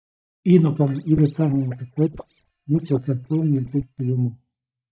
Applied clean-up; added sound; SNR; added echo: neural mask model DeepFilterNet 3.